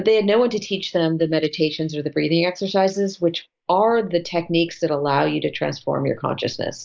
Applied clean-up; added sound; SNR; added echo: neural mask model Resemble Enhance denoiser.